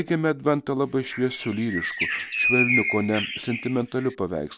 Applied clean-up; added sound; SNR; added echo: none; Bird; 2 dB; none.